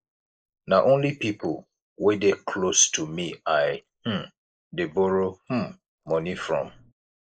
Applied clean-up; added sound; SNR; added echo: neural mask model Resemble Enhance denoiser.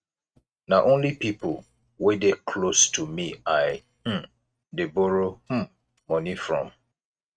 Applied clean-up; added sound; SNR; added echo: neural mask model RNNoise.